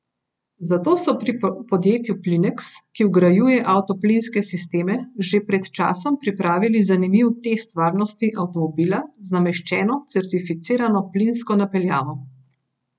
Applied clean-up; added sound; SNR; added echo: none; none; none; none.